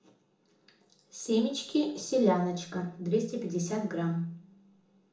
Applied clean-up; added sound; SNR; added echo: none; none; none; reverberation time 0.7 s.